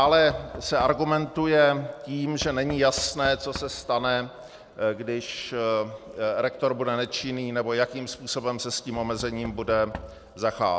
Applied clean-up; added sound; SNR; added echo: none; Knock / Wood; 19 dB; none.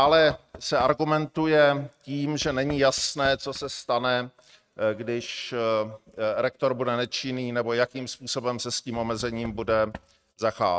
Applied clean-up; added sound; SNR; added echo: neural mask model RNNoise.